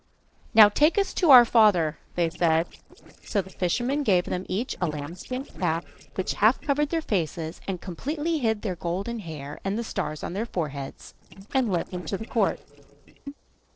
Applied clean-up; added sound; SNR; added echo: neural separator model SepFormer DNS4.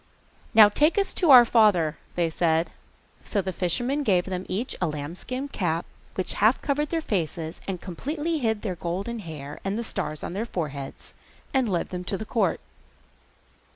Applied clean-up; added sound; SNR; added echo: none; none; none; none.